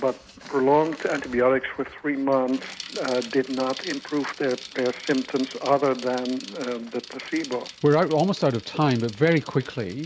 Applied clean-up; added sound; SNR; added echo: none; Bicycle; 17 dB; none.